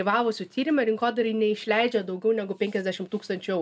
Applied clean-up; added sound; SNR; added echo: none; none; none; none.